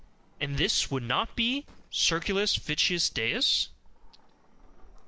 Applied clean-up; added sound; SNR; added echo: none; Sliding door; 19 dB; none.